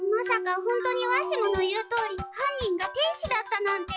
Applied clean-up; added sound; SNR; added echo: classical method log-MMSE.